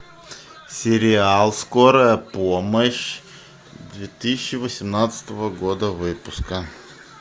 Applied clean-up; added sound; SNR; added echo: none; none; none; none.